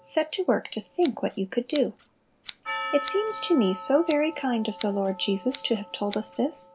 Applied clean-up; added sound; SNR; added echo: none; Scissors + Percussion; 12 dB; none.